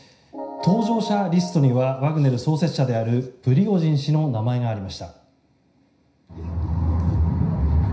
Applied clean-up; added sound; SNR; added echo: none; none; none; reverberation time 0.5 s.